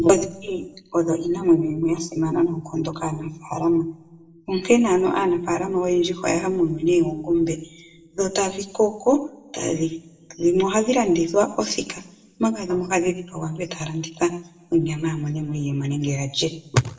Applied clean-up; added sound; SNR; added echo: none; none; none; reverberation time 0.6 s.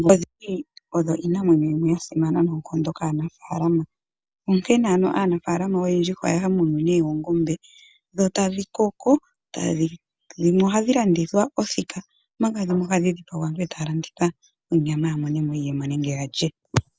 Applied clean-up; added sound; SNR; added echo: none; none; none; none.